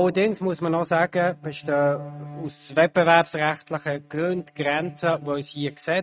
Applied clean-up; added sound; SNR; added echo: neural mask model RNNoise.